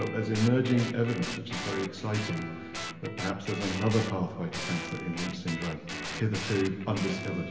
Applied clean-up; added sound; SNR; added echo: none; Guitar; 8 dB; reverberation time 2.3 s.